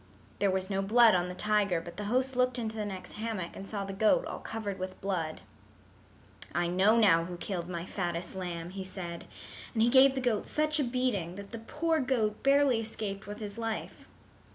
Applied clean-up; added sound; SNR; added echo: none; none; none; none.